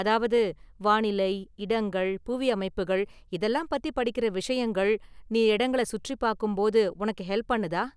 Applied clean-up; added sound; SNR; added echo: none; none; none; none.